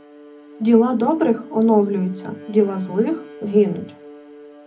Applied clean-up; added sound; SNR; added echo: none; Bowed string instrument; 19 dB; reverberation time 0.4 s.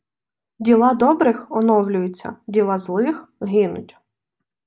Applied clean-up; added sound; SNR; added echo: none; none; none; none.